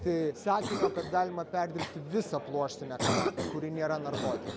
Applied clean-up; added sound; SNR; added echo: none; Cough; 4 dB; none.